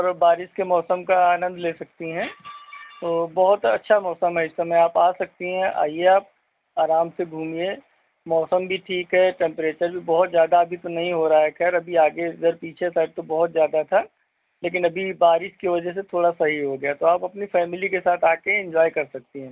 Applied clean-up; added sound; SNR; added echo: none; none; none; none.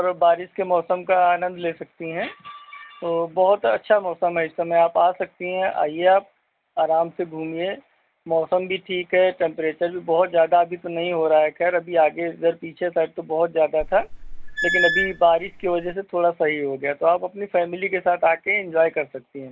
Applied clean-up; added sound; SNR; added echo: none; Squeak / Screech; 4 dB; none.